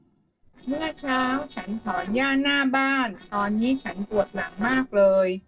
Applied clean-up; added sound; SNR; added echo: neural separator model SepFormer DNS4.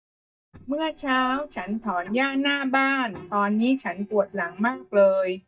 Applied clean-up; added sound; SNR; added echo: neural mask model DeepFilterNet 3.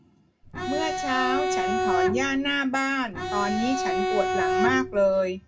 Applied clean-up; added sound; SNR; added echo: none; Bowed string instrument; 0 dB; reverberation time 0.2 s.